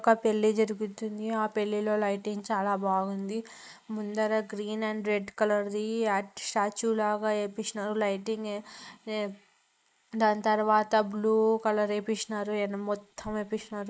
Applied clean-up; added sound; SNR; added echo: neural mask model Resemble Enhance denoiser.